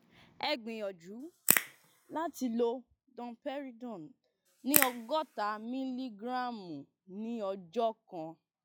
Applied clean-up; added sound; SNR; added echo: classical method log-MMSE.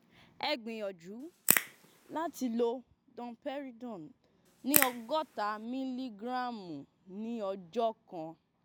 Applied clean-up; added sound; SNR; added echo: none; Crack / Crackle; -4 dB; none.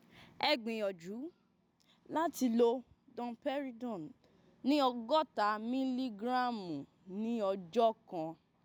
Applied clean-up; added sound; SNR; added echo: none; none; none; none.